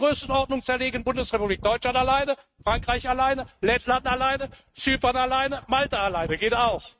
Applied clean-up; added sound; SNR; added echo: neural mask model RNNoise.